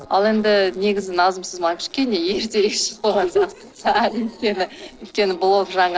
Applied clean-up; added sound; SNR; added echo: neural separator model SepFormer DNS4.